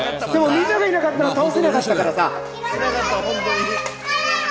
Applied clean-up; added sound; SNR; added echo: none; none; none; none.